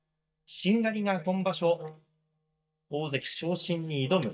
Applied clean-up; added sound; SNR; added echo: neural mask model DeepFilterNet 3.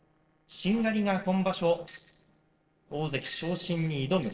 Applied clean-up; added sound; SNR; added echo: neural separator model SepFormer DNS4.